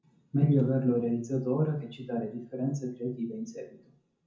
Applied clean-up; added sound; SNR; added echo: none; none; none; reverberation time 0.6 s.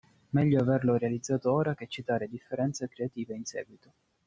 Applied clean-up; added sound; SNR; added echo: none; none; none; none.